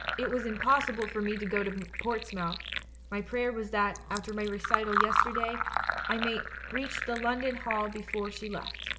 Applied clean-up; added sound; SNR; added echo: none; Fill (with liquid); 2 dB; none.